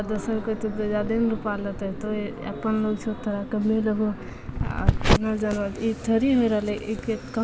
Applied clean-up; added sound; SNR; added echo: none; none; none; none.